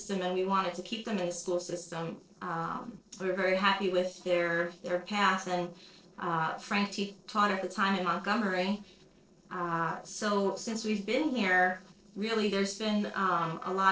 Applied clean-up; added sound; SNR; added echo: neural separator model SepFormer DNS4.